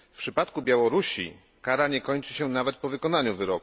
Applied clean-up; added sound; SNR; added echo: none; none; none; none.